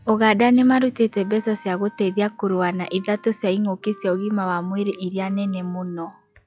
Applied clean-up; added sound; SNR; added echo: classical method log-MMSE.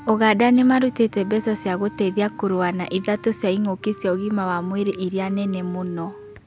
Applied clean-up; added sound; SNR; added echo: none; Crack + Wind instrument, woodwind instrument; 20 dB; none.